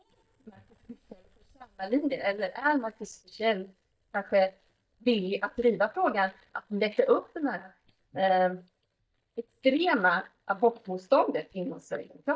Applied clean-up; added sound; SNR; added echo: neural mask model DeepFilterNet 3.